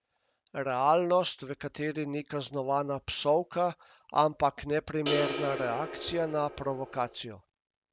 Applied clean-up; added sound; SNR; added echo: none; Crash cymbal; 6 dB; none.